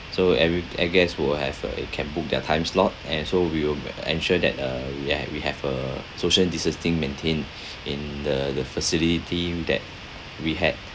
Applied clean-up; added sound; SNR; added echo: none; none; none; none.